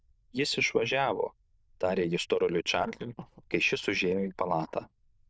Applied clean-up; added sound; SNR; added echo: neural diffusion model UNIVERSE++.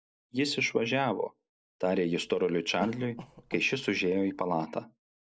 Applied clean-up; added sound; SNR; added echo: none; Cough; 17 dB; none.